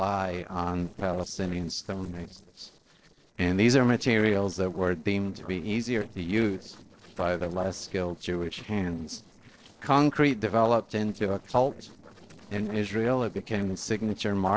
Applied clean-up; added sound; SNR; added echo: neural separator model SepFormer DNS4.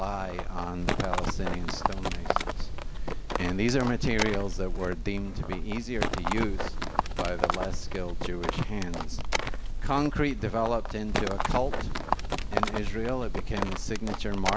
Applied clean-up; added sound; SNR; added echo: none; Livestock, farm animals, working animals; -2 dB; none.